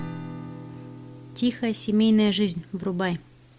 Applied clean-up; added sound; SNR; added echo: none; Acoustic guitar / Strum; 15 dB; none.